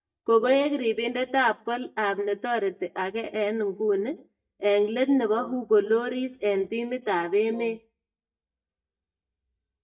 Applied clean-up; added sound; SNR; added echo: neural mask model DeepFilterNet 3.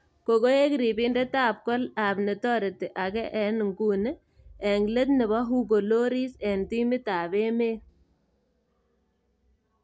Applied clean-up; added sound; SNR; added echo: none; none; none; none.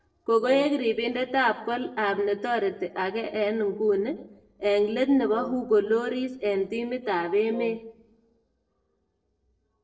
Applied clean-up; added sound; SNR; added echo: neural separator model SepFormer DNS4.